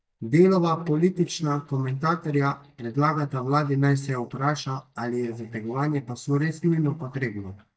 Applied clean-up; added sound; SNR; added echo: neural mask model DeepFilterNet 3.